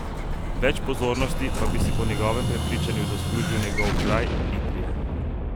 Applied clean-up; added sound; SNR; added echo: none; Explosion; -5 dB; none.